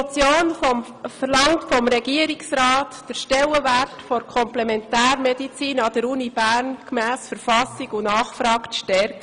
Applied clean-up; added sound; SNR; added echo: none; none; none; none.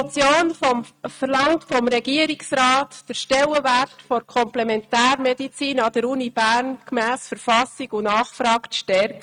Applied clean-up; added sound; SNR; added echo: neural mask model RNNoise.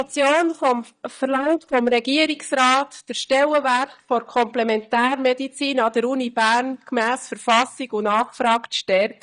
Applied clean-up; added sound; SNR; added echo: neural mask model DeepFilterNet 3.